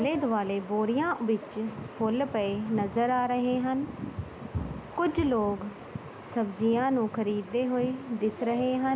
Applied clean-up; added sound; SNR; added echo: none; none; none; none.